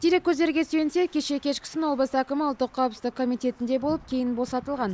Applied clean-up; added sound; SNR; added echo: none; none; none; none.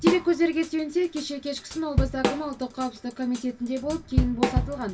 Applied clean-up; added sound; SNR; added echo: none; Drum / Drum kit; 2 dB; reverberation time 0.1 s.